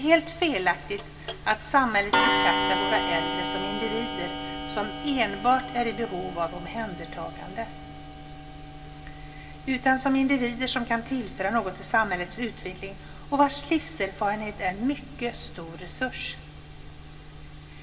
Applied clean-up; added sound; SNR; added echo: none; Clock; 6 dB; reverberation time 2.1 s.